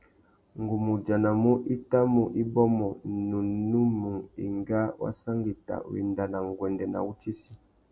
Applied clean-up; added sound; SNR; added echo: none; none; none; none.